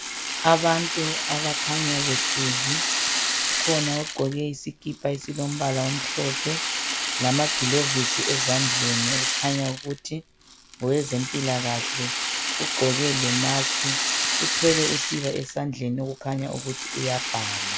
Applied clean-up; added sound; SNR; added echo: none; Rattle (instrument); -1 dB; none.